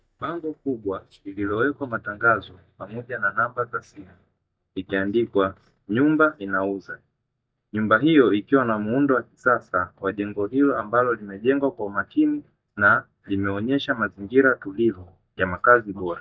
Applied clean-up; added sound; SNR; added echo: neural mask model DeepFilterNet 3.